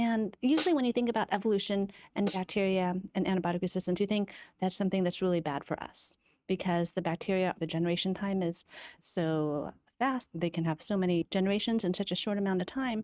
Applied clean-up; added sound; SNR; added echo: neural mask model RNNoise.